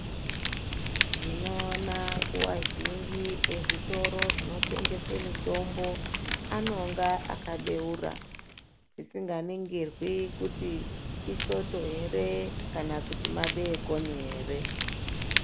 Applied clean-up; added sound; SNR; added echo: none; Fire; -1 dB; none.